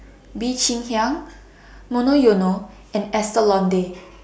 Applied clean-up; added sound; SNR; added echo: none; none; none; none.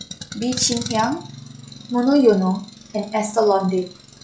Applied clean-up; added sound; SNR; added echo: classical method log-MMSE.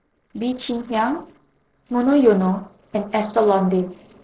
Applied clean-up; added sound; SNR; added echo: neural separator model SepFormer DNS4.